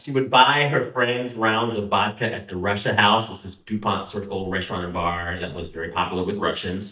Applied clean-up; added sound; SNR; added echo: neural mask model DeepFilterNet 3.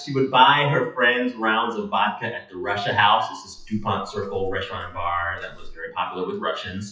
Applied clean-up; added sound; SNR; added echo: classical method WPE with log-MMSE.